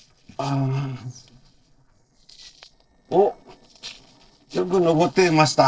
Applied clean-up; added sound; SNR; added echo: neural separator model SepFormer DNS4.